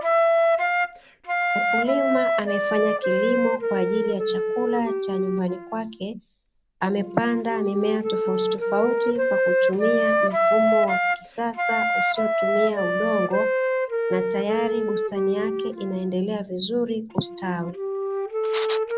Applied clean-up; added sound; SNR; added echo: none; Wind instrument, woodwind instrument; -3 dB; none.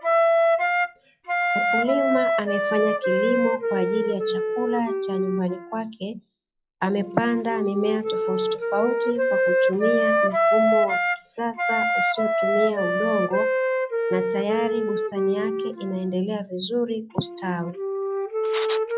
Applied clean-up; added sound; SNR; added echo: classical method log-MMSE.